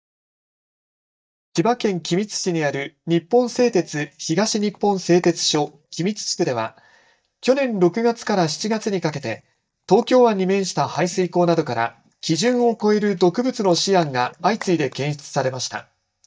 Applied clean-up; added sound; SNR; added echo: neural mask model DeepFilterNet 3.